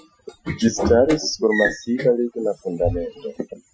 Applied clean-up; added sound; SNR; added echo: classical method Wiener filter.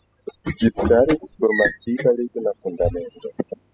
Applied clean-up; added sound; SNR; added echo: classical method spectral subtraction.